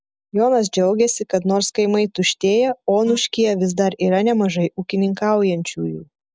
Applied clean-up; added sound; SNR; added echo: none; none; none; none.